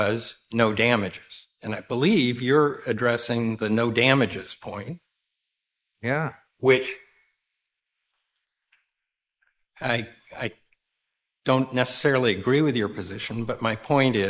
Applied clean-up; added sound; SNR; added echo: neural mask model Resemble Enhance denoiser.